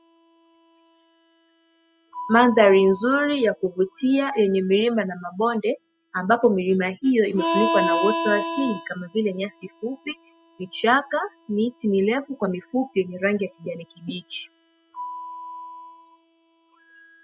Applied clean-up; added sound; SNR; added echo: classical method spectral subtraction.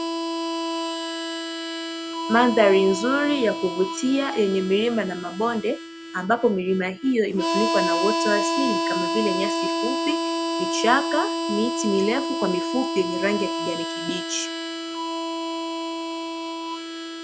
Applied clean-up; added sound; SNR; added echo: none; Harmonica; 2 dB; none.